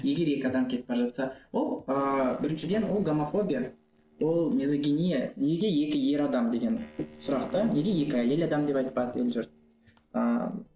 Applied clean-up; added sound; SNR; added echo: neural separator model SepFormer DNS4.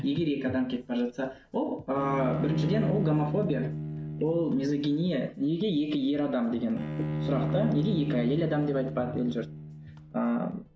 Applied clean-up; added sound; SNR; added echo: none; Bowed string instrument; 6 dB; none.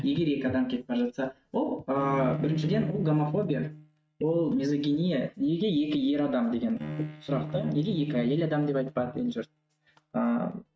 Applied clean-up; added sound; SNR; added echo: neural mask model RNNoise.